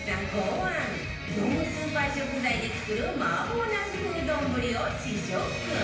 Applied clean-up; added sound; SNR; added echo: none; none; none; reverberation time 0.9 s.